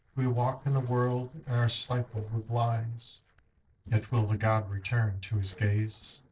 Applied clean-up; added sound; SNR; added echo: neural separator model SepFormer DNS4.